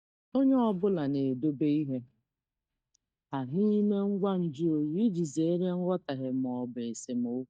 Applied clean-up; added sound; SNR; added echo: neural mask model DeepFilterNet 3.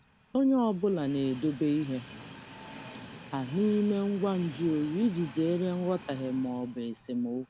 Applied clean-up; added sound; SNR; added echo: none; Train; 17 dB; none.